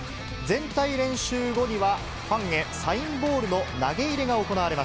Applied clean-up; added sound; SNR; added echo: none; none; none; none.